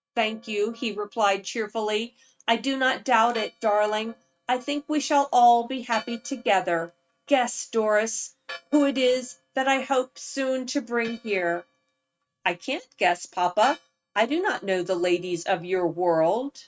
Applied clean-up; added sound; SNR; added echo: neural mask model RNNoise.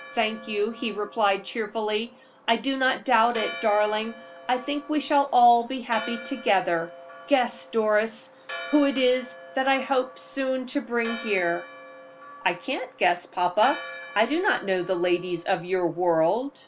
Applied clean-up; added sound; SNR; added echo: none; Church bell; 16 dB; none.